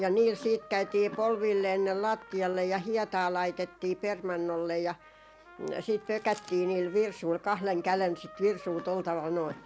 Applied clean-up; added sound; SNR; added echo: none; Chewing, mastication + Trumpet; 19 dB; none.